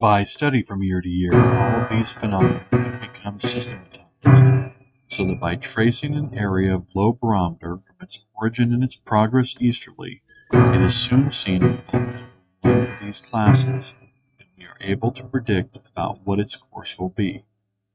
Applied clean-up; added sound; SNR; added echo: neural mask model RNNoise.